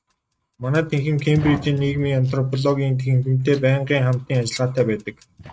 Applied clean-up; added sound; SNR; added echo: neural mask model RNNoise.